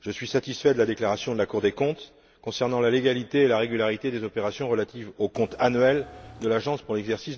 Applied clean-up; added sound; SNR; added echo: none; Car; 19 dB; none.